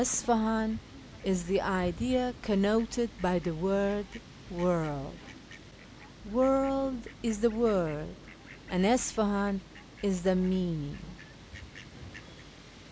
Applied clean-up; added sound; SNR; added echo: none; Fowl; 17 dB; none.